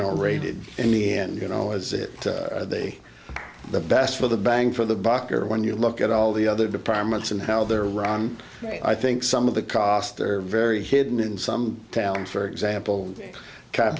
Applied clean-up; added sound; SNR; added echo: none; Clapping; 20 dB; none.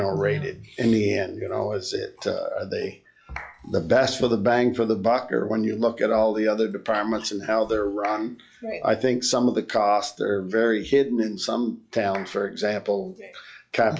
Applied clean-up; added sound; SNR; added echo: classical method log-MMSE.